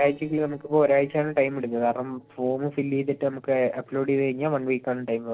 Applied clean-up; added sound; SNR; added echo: neural separator model SepFormer DNS4.